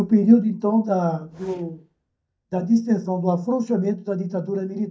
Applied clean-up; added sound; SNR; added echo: neural mask model DeepFilterNet 3.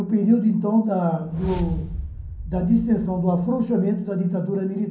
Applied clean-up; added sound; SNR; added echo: none; Whoosh, swoosh, swish; 14 dB; reverberation time 0.6 s.